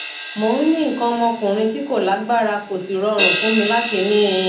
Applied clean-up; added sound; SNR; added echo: none; Crash cymbal; 8 dB; reverberation time 0.3 s.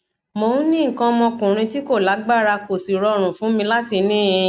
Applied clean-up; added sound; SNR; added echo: none; none; none; none.